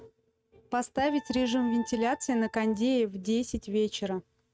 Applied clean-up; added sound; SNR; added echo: neural mask model RNNoise.